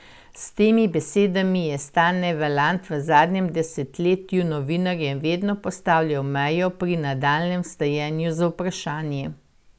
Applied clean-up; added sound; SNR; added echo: none; none; none; none.